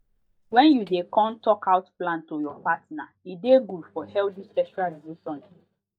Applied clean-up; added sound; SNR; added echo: neural mask model DeepFilterNet 3.